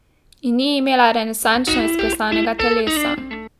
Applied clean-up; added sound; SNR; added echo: none; Guitar; 2 dB; none.